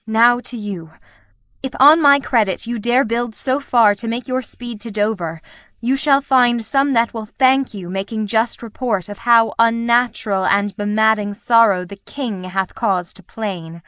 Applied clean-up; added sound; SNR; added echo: neural mask model Resemble Enhance denoiser.